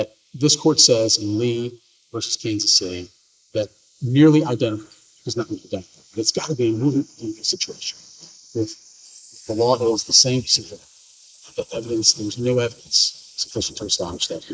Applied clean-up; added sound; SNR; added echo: neural mask model Resemble Enhance denoiser.